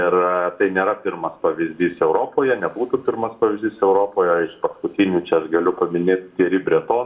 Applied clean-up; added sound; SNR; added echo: none; none; none; reverberation time 0.9 s.